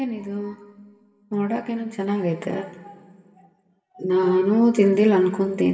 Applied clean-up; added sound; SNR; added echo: none; none; none; reverberation time 2.6 s.